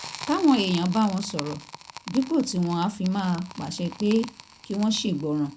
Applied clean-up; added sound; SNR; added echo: none; Crackle; 13 dB; none.